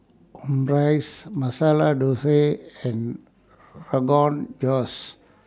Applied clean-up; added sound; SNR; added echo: none; none; none; none.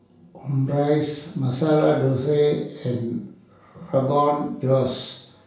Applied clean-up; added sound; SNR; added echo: none; none; none; reverberation time 0.7 s.